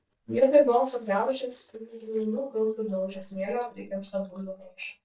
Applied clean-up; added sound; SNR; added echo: neural mask model DeepFilterNet 3.